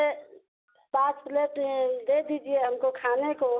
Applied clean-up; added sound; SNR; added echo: none; none; none; none.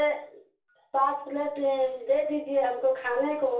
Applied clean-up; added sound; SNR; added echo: none; none; none; reverberation time 0.3 s.